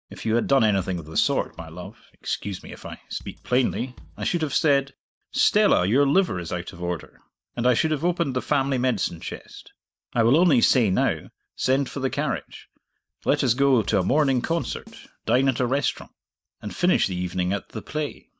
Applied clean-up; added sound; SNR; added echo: neural mask model DeepFilterNet 3.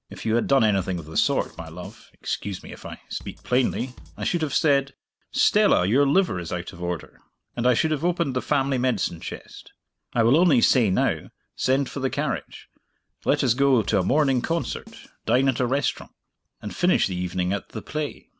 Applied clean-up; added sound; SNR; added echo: none; Bass drum / Snare drum / Drum kit; 20 dB; none.